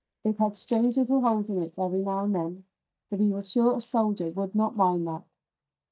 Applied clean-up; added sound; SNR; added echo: neural mask model DeepFilterNet 3.